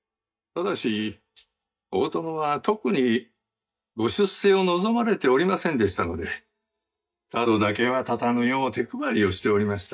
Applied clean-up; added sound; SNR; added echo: neural mask model DeepFilterNet 3.